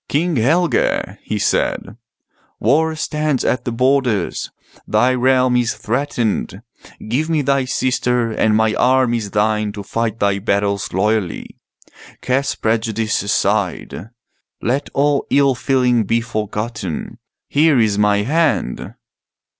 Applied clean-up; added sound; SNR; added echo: none; none; none; none.